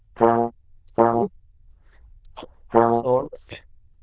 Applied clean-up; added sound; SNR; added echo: neural diffusion model UNIVERSE++.